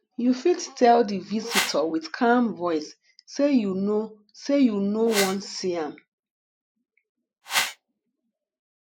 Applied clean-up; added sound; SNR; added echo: neural mask model Resemble Enhance denoiser.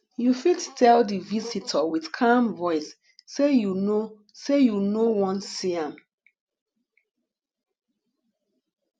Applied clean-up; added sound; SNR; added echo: none; none; none; none.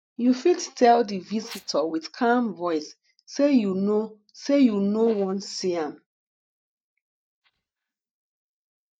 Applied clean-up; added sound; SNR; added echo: neural mask model DeepFilterNet 3.